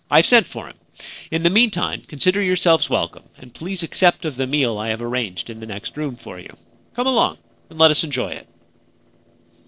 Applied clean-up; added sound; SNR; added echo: neural separator model SepFormer DNS4.